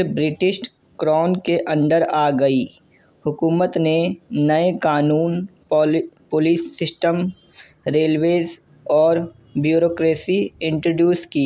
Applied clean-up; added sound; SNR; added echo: none; none; none; none.